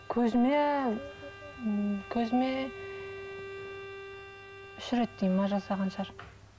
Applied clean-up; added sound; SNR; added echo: none; Bowed string instrument; 14 dB; none.